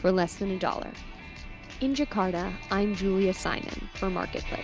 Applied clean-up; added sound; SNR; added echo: none; none; none; none.